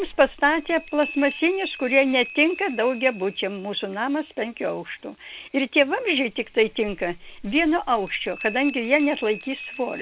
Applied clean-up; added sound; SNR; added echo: none; Bell; 17 dB; none.